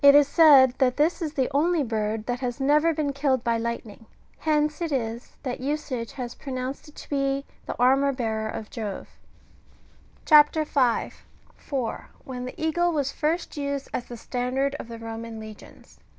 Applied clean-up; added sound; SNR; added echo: none; none; none; none.